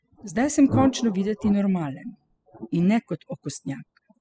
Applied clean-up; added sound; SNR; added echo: classical method spectral subtraction.